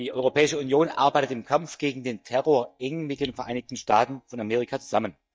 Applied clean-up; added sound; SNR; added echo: neural mask model DeepFilterNet 3.